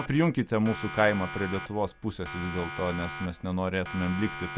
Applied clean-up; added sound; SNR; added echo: none; Siren; 11 dB; none.